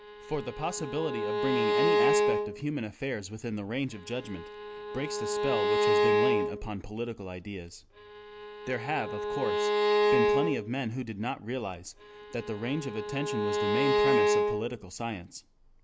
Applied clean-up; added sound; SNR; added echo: none; Bowed string instrument; -5 dB; none.